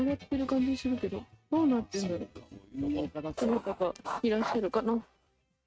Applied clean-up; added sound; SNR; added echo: neural mask model RNNoise.